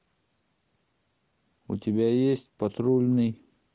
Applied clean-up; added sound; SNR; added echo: none; none; none; none.